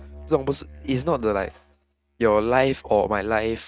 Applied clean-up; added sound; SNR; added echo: neural mask model RNNoise.